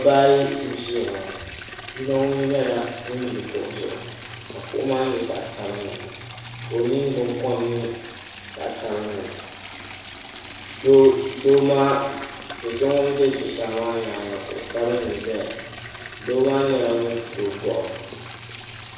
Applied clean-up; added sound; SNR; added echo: none; Liquid; 13 dB; reverberation time 1.0 s.